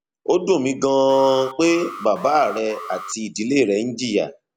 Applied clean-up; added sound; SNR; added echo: none; Alarm; 17 dB; none.